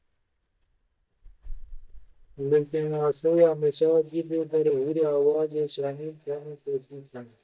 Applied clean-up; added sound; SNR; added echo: neural mask model DeepFilterNet 3.